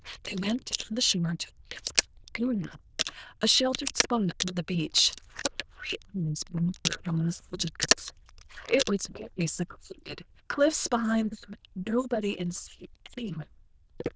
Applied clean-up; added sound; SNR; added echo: neural diffusion model UNIVERSE++.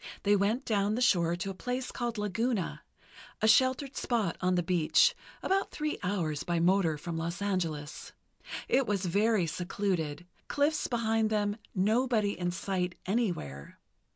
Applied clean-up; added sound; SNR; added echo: none; none; none; none.